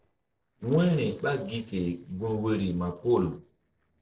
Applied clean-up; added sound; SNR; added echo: neural separator model SepFormer DNS4.